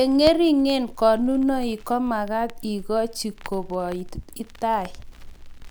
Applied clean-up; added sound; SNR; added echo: none; Crackle; 14 dB; none.